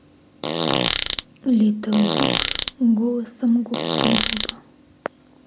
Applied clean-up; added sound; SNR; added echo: none; Fart; 1 dB; none.